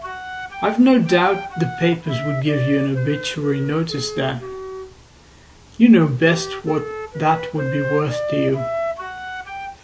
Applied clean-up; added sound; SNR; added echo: none; Wind instrument, woodwind instrument; 9 dB; none.